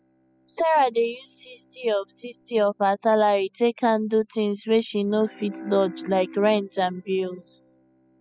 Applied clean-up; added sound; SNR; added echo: classical method spectral subtraction.